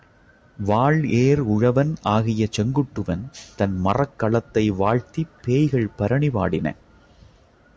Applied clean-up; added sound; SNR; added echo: none; none; none; none.